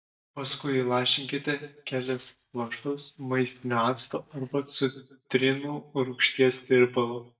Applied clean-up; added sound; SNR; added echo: neural mask model DeepFilterNet 3.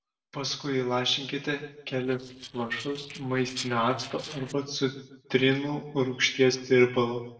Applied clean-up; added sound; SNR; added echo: neural separator model SepFormer DNS4.